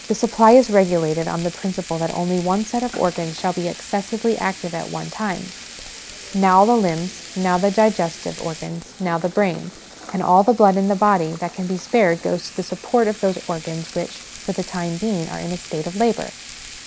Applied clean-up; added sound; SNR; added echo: none; Frying (food); 17 dB; none.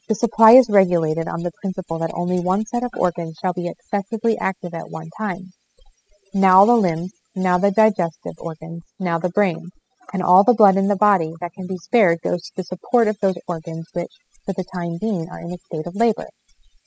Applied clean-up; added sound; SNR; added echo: classical method spectral subtraction.